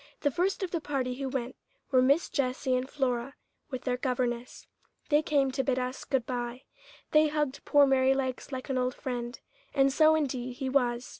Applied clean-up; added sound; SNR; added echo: none; none; none; none.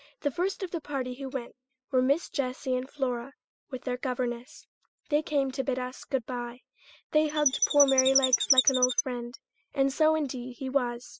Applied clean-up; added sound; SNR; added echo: classical method spectral subtraction.